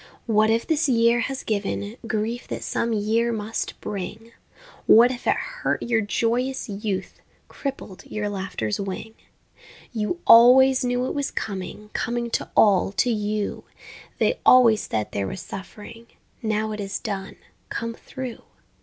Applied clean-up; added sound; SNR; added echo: none; none; none; none.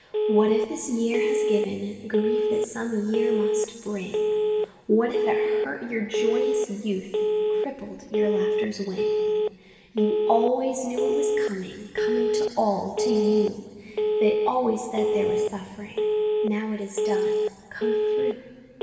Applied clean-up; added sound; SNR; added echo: none; Telephone; -3 dB; reverberation time 2.2 s.